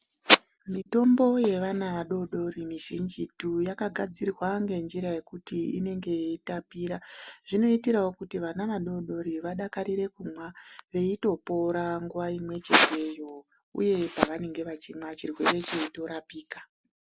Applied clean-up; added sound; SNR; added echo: none; none; none; none.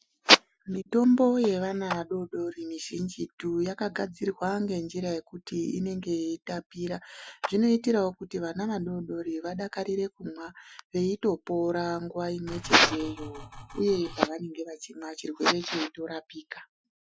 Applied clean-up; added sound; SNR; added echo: classical method Wiener filter.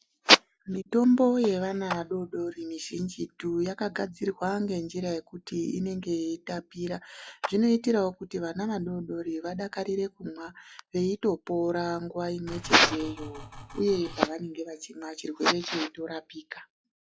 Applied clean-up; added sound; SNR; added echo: classical method log-MMSE.